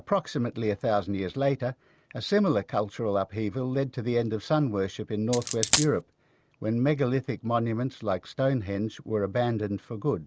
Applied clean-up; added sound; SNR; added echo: none; Coin (dropping); 0 dB; none.